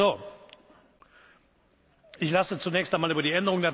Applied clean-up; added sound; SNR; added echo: none; none; none; none.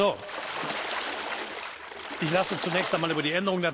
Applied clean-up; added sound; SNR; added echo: none; Water / Splash, splatter; 5 dB; none.